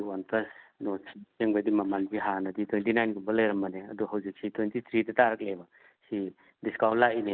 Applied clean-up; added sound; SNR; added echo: none; none; none; none.